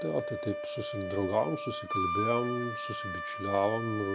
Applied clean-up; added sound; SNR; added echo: none; Wind instrument, woodwind instrument; 3 dB; none.